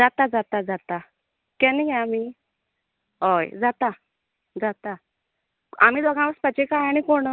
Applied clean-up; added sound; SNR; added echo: none; none; none; none.